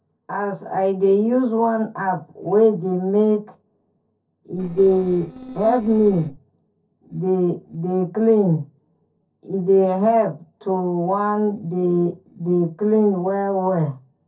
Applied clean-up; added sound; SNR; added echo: neural separator model SepFormer DNS4.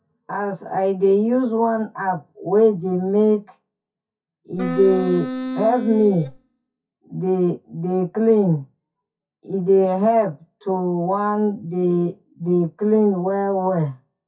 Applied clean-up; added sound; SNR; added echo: classical method WPE with log-MMSE.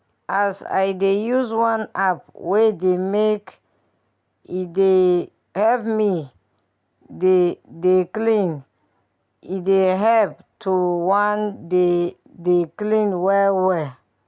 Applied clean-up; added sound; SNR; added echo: none; none; none; none.